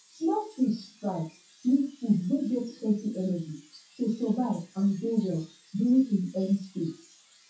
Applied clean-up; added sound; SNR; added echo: classical method WPE with log-MMSE.